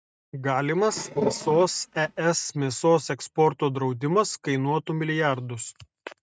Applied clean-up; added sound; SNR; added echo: neural mask model RNNoise.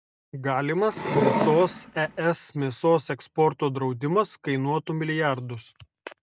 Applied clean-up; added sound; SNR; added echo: none; Wood; 1 dB; none.